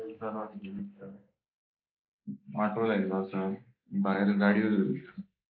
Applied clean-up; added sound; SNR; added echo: neural mask model Resemble Enhance denoiser.